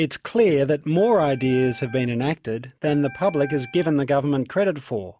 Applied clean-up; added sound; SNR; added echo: none; Organ; 18 dB; none.